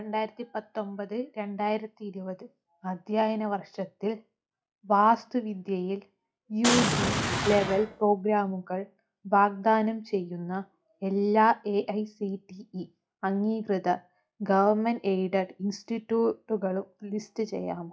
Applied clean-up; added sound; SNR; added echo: classical method log-MMSE.